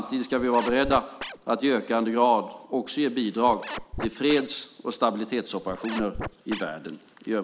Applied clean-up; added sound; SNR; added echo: none; Scratching (performance technique); 10 dB; none.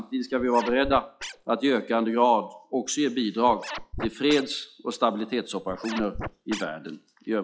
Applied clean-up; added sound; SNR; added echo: classical method log-MMSE.